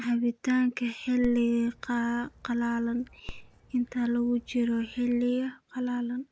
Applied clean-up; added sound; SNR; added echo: none; Dog; 19 dB; none.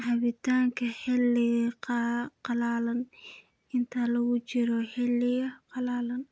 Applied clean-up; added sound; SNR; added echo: none; none; none; none.